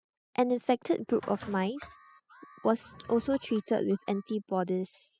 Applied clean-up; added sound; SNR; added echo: classical method spectral subtraction.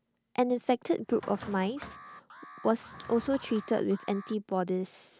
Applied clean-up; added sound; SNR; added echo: none; Drawer open or close + Alarm; 18 dB; none.